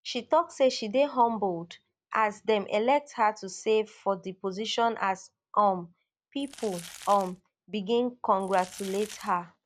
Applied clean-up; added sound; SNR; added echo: none; Crumpling, crinkling; 18 dB; none.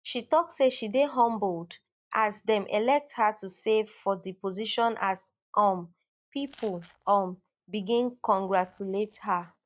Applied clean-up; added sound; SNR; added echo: neural mask model DeepFilterNet 3.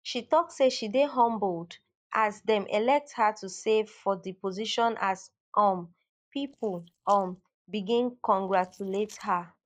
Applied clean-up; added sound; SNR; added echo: neural mask model Resemble Enhance denoiser.